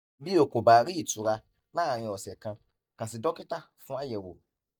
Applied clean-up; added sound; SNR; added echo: neural mask model DeepFilterNet 3.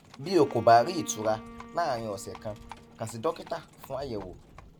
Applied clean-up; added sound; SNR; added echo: none; Livestock, farm animals, working animals + Bowed string instrument; 17 dB; none.